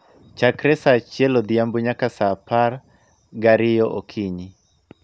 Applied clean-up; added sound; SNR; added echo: none; none; none; none.